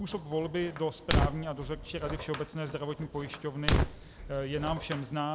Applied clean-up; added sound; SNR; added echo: none; Fire; -2 dB; none.